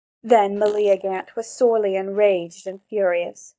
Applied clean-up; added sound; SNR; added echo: neural mask model DeepFilterNet 3.